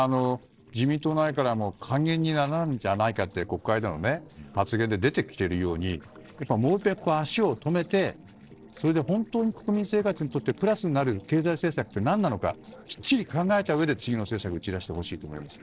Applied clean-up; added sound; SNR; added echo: neural separator model SepFormer DNS4.